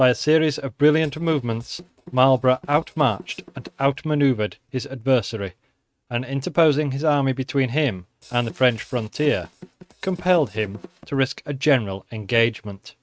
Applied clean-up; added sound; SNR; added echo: neural mask model RNNoise.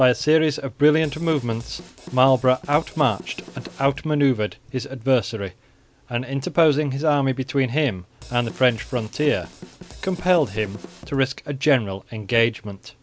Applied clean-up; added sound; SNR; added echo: none; Drum kit; 18 dB; none.